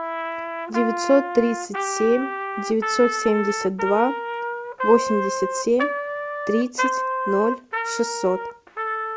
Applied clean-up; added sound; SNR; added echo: none; Trumpet; 4 dB; none.